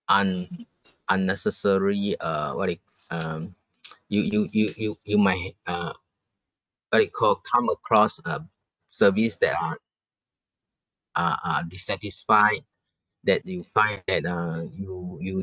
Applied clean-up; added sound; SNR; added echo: neural mask model RNNoise.